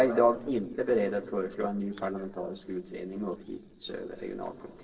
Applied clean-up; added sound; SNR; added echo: neural separator model SepFormer DNS4.